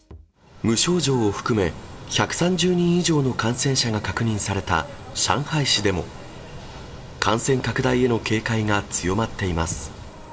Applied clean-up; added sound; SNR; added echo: none; none; none; reverberation time 2.3 s.